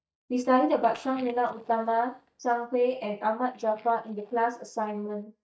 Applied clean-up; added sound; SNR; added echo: neural mask model DeepFilterNet 3.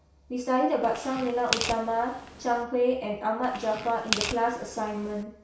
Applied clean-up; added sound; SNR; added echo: none; Tearing; 7 dB; reverberation time 0.6 s.